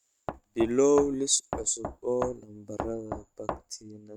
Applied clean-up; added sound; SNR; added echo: neural mask model RNNoise.